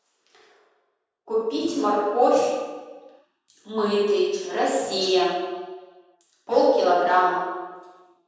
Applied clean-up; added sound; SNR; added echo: none; none; none; reverberation time 1.2 s.